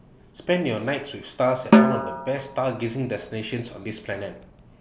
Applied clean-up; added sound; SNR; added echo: none; Snare drum; -4 dB; none.